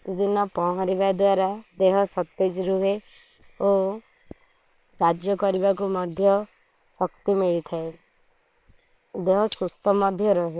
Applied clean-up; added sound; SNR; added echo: neural separator model SepFormer WHAM!.